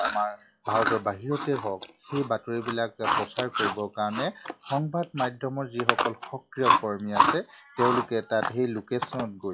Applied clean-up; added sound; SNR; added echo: classical method log-MMSE.